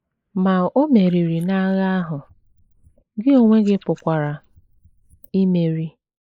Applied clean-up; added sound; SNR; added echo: neural mask model Resemble Enhance denoiser.